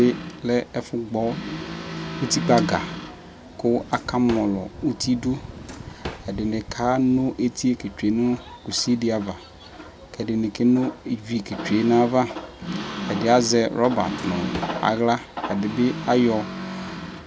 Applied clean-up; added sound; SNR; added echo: none; Drawer open or close; 16 dB; none.